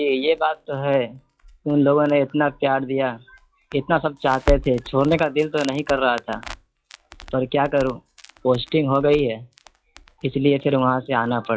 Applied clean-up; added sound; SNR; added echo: classical method log-MMSE.